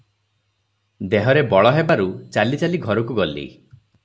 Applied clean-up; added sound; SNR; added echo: none; none; none; none.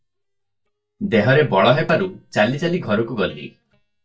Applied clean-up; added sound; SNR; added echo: neural mask model DeepFilterNet 3.